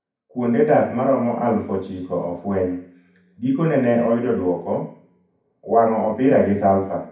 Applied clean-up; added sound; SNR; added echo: none; none; none; reverberation time 0.6 s.